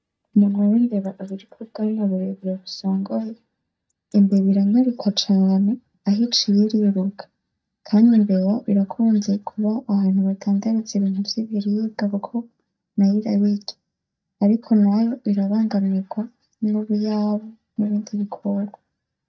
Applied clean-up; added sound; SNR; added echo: neural mask model DeepFilterNet 3.